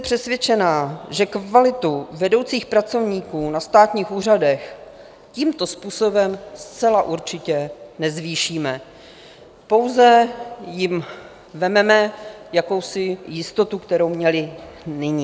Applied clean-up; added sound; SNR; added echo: none; none; none; none.